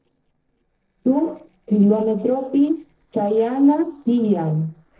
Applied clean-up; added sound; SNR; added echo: neural separator model SepFormer DNS4.